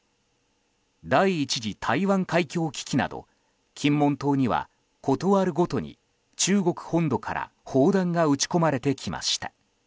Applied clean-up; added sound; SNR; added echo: none; none; none; none.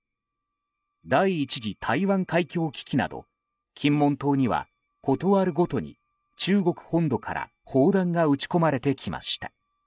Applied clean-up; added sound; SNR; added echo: neural mask model DeepFilterNet 3.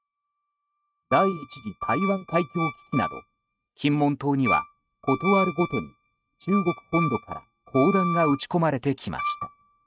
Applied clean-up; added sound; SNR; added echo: neural mask model RNNoise.